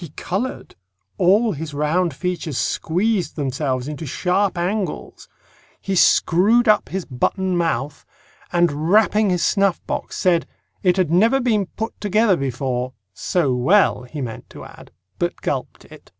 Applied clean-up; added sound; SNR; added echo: none; none; none; none.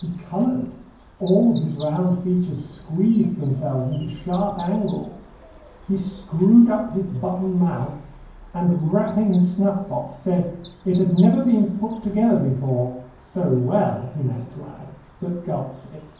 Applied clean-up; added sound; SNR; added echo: none; Bird vocalization, bird call, bird song; 19 dB; reverberation time 0.9 s.